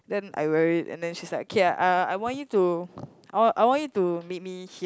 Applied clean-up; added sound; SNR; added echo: none; none; none; none.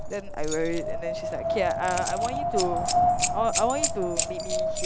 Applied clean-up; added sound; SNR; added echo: none; Wind + Keys jangling; -4 dB; none.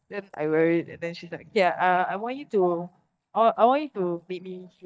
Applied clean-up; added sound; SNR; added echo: neural mask model DeepFilterNet 3.